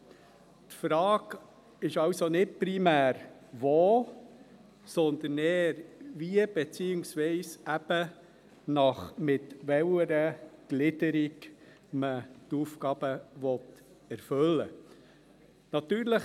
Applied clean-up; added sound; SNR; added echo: none; none; none; none.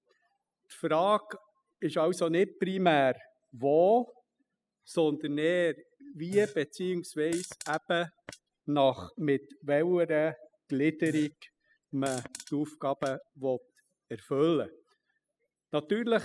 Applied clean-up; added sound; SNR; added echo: classical method spectral subtraction.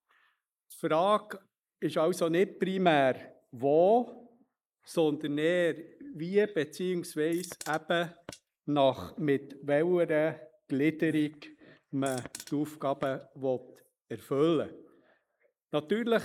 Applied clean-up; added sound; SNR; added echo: neural mask model Resemble Enhance denoiser.